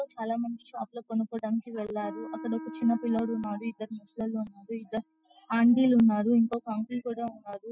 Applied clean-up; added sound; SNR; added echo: classical method spectral subtraction.